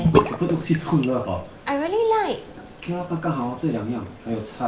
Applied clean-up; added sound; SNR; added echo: none; Bathtub (filling or washing) / Sink (filling or washing); 4 dB; none.